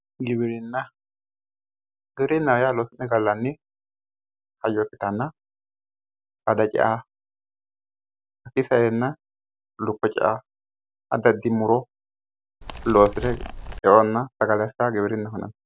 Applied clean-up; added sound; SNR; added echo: none; Animal; 8 dB; none.